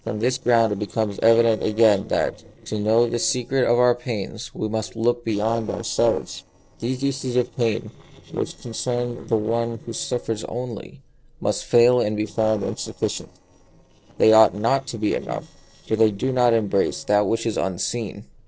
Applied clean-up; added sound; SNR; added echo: neural separator model SepFormer DNS4.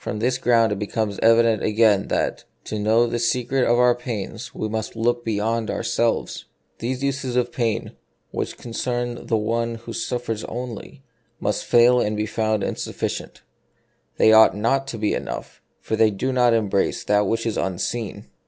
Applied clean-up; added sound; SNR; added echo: none; none; none; none.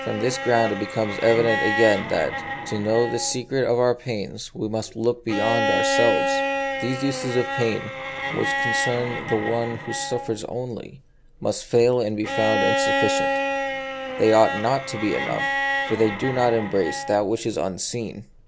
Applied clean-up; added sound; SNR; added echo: none; Bowed string instrument; 3 dB; none.